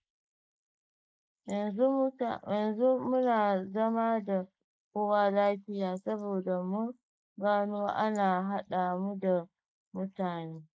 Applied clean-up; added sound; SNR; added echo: neural mask model Resemble Enhance denoiser.